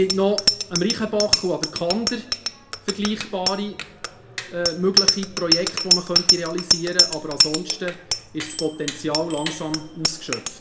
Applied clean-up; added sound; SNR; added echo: none; Bicycle bell; -2 dB; reverberation time 0.5 s.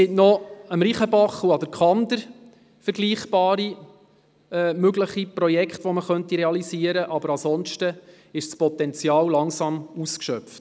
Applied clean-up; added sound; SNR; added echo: none; none; none; none.